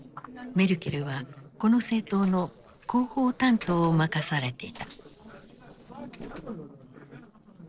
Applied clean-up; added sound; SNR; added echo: neural separator model SepFormer DNS4.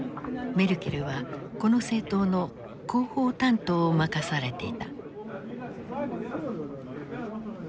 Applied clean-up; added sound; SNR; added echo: none; none; none; none.